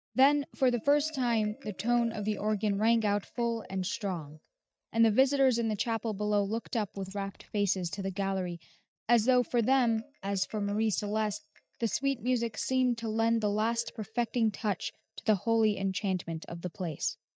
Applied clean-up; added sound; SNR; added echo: neural mask model DeepFilterNet 3.